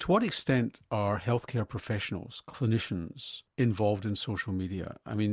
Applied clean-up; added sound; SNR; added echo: none; none; none; none.